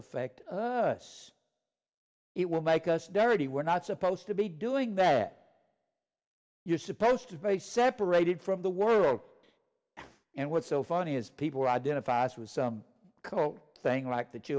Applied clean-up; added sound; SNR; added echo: none; none; none; none.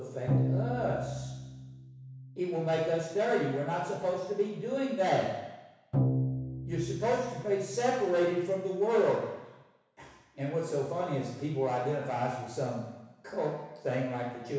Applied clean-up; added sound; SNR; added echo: none; Bowed string instrument; 3 dB; reverberation time 1.1 s.